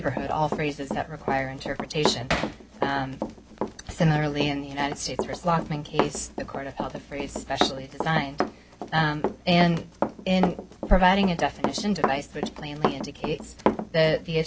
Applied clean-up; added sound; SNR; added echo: none; Run + Hammer; 5 dB; none.